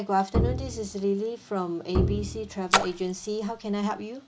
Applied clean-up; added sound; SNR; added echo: none; Splash, splatter + Bowed string instrument; 0 dB; none.